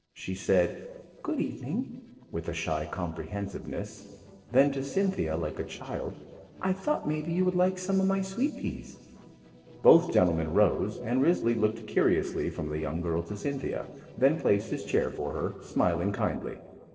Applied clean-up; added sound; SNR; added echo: neural separator model SepFormer DNS4.